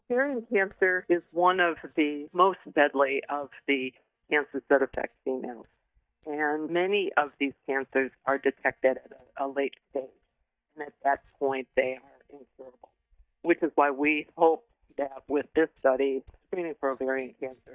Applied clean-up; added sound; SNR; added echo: neural mask model DeepFilterNet 3.